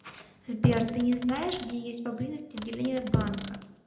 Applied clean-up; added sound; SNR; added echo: none; Typewriter; 16 dB; reverberation time 0.7 s.